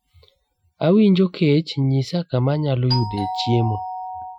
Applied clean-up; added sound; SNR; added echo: classical method Wiener filter.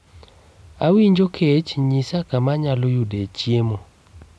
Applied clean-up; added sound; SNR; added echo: none; none; none; none.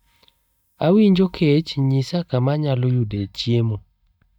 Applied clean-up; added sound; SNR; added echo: neural mask model DeepFilterNet 3.